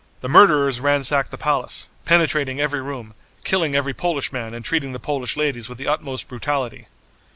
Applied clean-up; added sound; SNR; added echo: none; none; none; none.